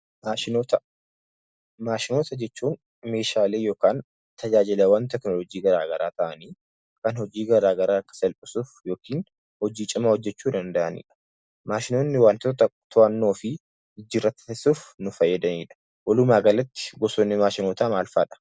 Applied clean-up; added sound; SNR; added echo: none; none; none; none.